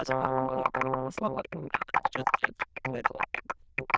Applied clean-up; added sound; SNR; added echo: neural diffusion model UNIVERSE++.